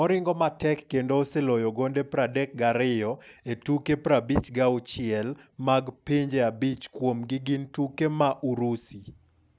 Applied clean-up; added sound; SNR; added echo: none; none; none; none.